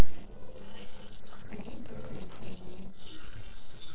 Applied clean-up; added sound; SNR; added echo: neural separator model SepFormer DNS4.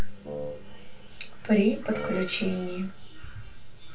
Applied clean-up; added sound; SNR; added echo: none; Wind instrument, woodwind instrument; 13 dB; reverberation time 0.2 s.